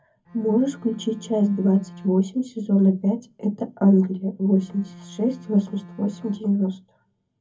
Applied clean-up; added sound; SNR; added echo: none; Bowed string instrument; 20 dB; reverberation time 0.3 s.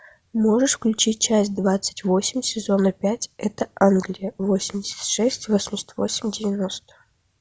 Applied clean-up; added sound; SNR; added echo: none; none; none; none.